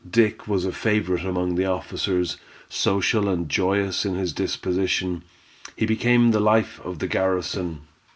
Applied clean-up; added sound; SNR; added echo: none; none; none; none.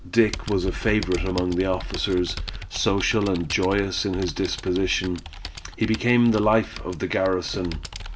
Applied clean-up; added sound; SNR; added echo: none; Computer keyboard; 10 dB; none.